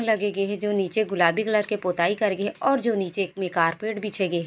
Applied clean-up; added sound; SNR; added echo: none; none; none; none.